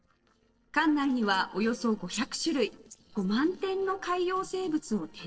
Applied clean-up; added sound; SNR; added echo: neural separator model SepFormer DNS4.